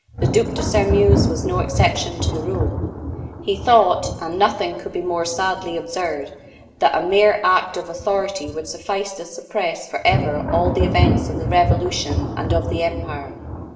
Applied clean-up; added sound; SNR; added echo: none; Thunder; 3 dB; reverberation time 0.8 s.